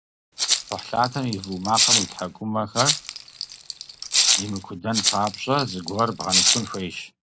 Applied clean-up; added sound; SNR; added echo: none; Rattle (instrument); -3 dB; none.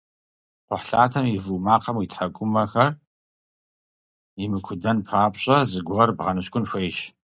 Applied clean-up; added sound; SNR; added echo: none; none; none; none.